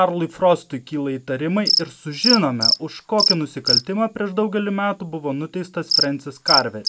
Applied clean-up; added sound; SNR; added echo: none; Cricket; 2 dB; none.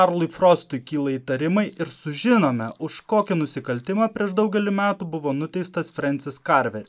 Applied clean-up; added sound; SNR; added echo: neural mask model Resemble Enhance denoiser.